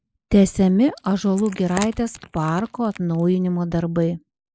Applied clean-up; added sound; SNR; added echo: neural mask model Resemble Enhance denoiser.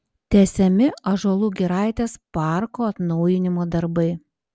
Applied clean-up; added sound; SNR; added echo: none; none; none; none.